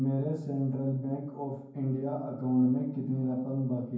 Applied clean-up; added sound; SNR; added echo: none; none; none; reverberation time 0.9 s.